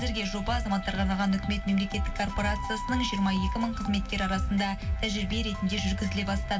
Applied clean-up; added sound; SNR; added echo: none; Wind instrument, woodwind instrument; 13 dB; reverberation time 2.1 s.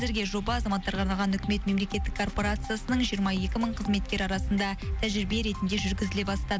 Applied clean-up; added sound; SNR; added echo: none; none; none; none.